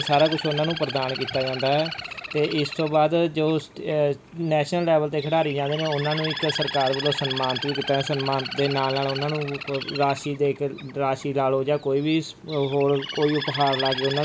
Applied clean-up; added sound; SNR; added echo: none; Bird; 10 dB; none.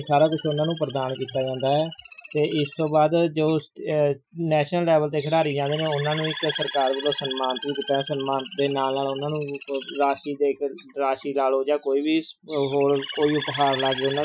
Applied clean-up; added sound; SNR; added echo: classical method Wiener filter.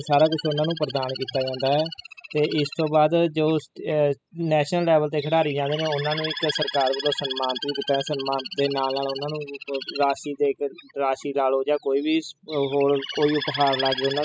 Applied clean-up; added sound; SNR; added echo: classical method spectral subtraction.